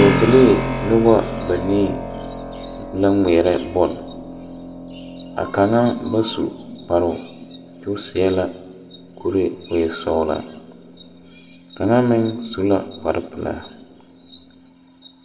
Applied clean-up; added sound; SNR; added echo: none; Keyboard (musical); 10 dB; reverberation time 1.5 s.